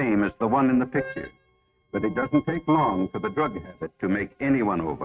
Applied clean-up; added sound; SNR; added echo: neural mask model RNNoise.